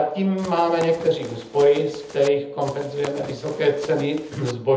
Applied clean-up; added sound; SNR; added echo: none; Run; 17 dB; reverberation time 0.7 s.